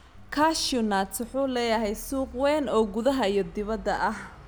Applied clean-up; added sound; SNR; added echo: none; none; none; none.